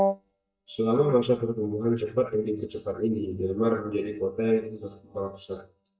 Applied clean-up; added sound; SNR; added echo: neural mask model DeepFilterNet 3.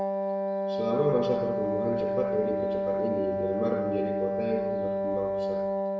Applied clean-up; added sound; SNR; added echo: none; Wind instrument, woodwind instrument; -3 dB; reverberation time 0.7 s.